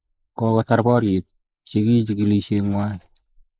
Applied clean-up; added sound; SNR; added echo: neural mask model Resemble Enhance denoiser.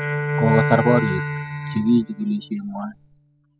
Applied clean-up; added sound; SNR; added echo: classical method spectral subtraction.